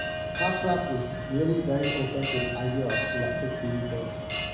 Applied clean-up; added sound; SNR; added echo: none; Bell; 2 dB; reverberation time 1.0 s.